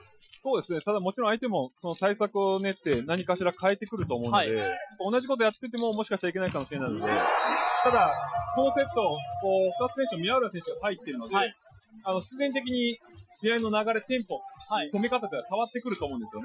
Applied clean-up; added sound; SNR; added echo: classical method Wiener filter.